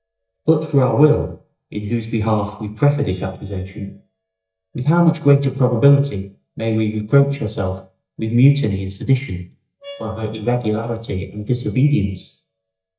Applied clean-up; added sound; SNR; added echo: neural mask model DeepFilterNet 3.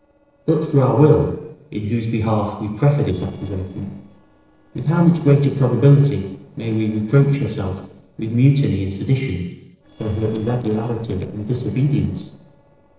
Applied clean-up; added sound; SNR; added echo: neural separator model SepFormer DNS4.